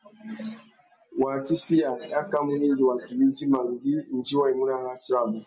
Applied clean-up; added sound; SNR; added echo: none; none; none; none.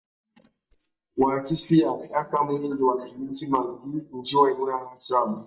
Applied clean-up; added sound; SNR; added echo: neural mask model DeepFilterNet 3.